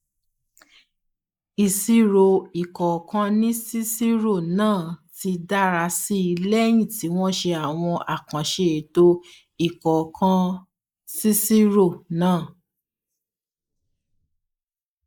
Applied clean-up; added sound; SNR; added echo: neural mask model Resemble Enhance denoiser.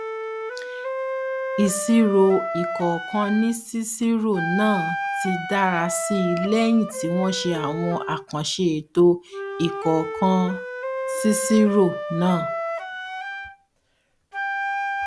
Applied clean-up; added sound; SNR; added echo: none; Wind instrument, woodwind instrument; 6 dB; none.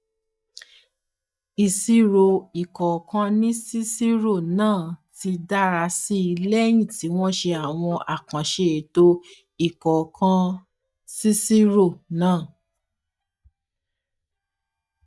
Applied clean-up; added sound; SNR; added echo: neural mask model DeepFilterNet 3.